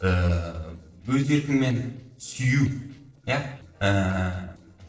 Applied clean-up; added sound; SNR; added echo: neural separator model SepFormer DNS4.